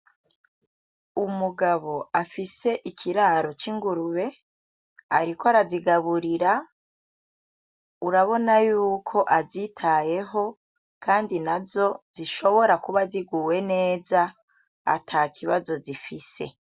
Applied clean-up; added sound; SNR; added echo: none; none; none; none.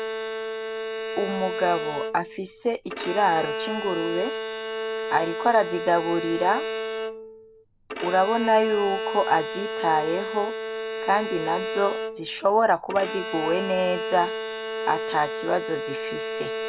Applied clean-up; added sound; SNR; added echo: none; Bowed string instrument; 5 dB; none.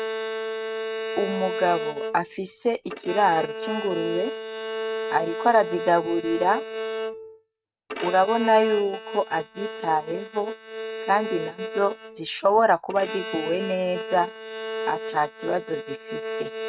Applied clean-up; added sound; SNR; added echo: neural mask model RNNoise.